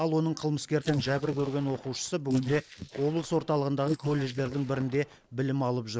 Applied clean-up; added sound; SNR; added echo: neural mask model Resemble Enhance denoiser.